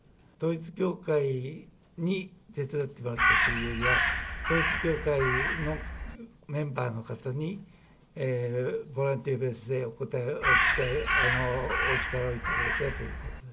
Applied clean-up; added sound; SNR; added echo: none; Crow; -4 dB; none.